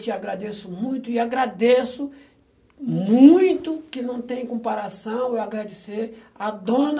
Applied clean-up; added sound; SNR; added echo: none; none; none; none.